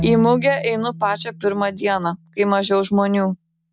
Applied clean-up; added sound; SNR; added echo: none; Bowed string instrument; 12 dB; none.